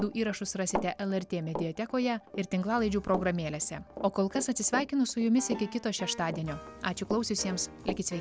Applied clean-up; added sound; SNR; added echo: none; Run; 11 dB; none.